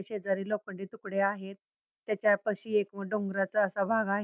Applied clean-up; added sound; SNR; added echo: none; none; none; none.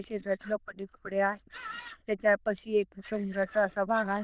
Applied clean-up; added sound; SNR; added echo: neural diffusion model UNIVERSE++.